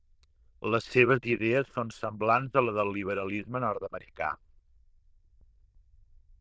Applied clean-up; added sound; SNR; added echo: neural diffusion model UNIVERSE++.